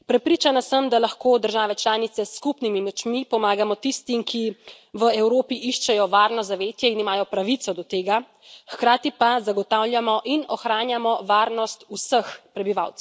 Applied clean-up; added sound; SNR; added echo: none; none; none; none.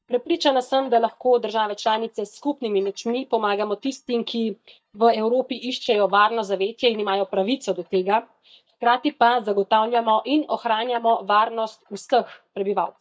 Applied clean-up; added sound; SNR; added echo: neural mask model DeepFilterNet 3.